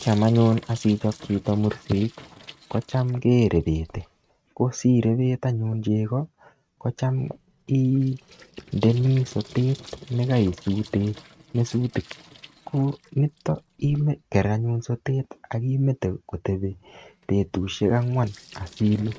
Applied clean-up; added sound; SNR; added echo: neural mask model RNNoise.